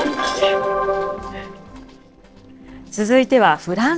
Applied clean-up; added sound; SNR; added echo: neural separator model SepFormer DNS4.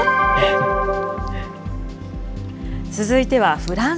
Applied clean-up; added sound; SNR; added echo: none; none; none; none.